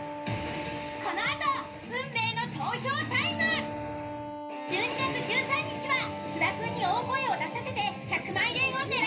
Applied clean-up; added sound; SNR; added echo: none; Wind instrument, woodwind instrument; 9 dB; reverberation time 0.3 s.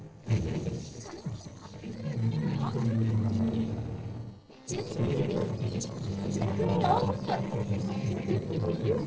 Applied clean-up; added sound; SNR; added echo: neural separator model SepFormer DNS4.